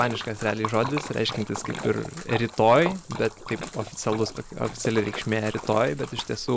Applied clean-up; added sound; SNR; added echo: none; Splash, splatter; 11 dB; none.